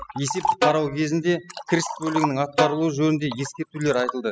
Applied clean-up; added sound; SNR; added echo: classical method spectral subtraction.